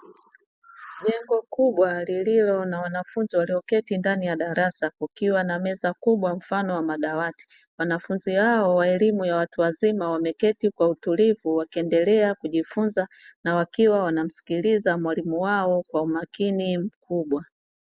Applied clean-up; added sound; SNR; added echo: none; none; none; none.